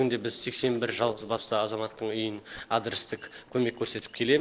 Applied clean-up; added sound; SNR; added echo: neural separator model SepFormer DNS4.